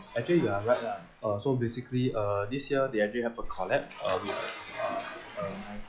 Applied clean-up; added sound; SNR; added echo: classical method log-MMSE.